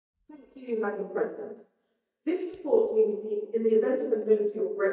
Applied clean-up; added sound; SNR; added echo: neural mask model DeepFilterNet 3.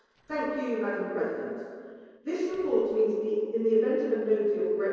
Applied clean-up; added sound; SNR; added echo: neural separator model SepFormer DNS4.